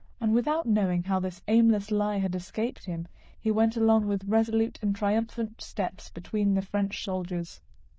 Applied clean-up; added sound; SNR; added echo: neural diffusion model UNIVERSE++.